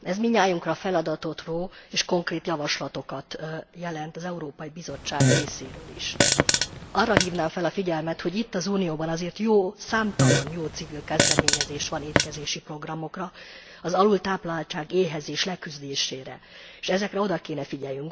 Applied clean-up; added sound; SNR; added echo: none; Fart; -3 dB; none.